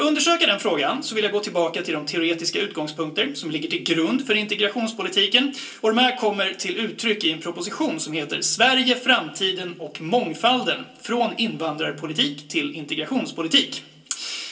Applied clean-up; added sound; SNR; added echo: none; none; none; reverberation time 0.2 s.